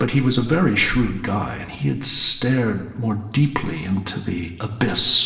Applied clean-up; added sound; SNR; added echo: none; none; none; reverberation time 1.0 s.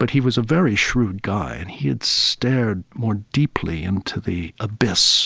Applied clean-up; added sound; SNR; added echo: none; none; none; none.